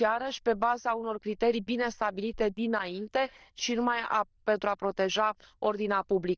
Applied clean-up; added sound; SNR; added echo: neural diffusion model UNIVERSE++.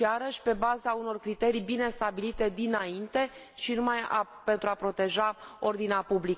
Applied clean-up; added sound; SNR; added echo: none; none; none; none.